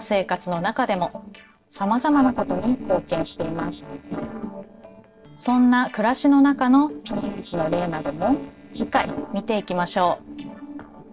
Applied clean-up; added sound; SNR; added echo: neural separator model SepFormer DNS4.